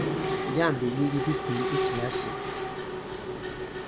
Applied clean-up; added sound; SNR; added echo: none; Mechanisms; 0 dB; none.